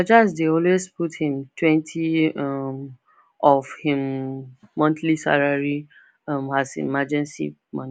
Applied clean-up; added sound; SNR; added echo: none; none; none; none.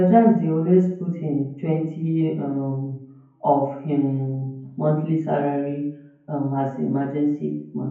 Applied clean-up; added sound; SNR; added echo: none; none; none; reverberation time 0.9 s.